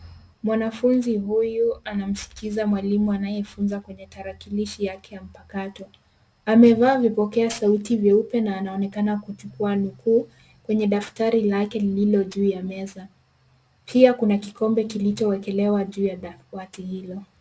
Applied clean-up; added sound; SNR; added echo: none; none; none; none.